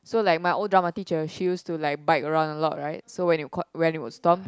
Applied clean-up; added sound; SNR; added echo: none; none; none; none.